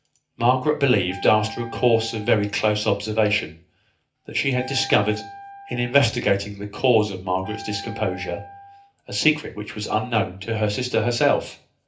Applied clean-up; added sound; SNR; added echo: none; Wind instrument, woodwind instrument; 17 dB; reverberation time 0.3 s.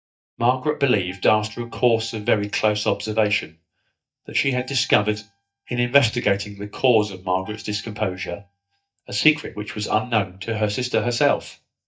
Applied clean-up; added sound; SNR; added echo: neural mask model DeepFilterNet 3.